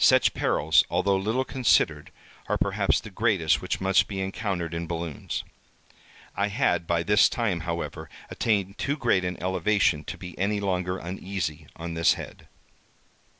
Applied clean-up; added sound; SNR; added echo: none; none; none; none.